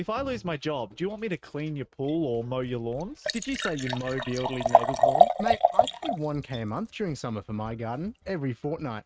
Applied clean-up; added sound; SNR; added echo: neural mask model RNNoise.